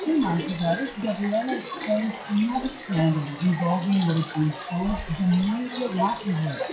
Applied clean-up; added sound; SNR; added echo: classical method WPE with log-MMSE.